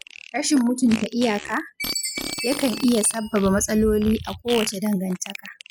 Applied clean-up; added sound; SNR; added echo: classical method spectral subtraction.